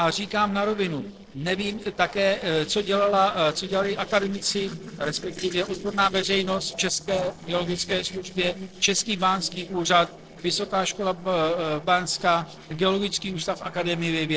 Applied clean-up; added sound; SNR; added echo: neural separator model SepFormer DNS4.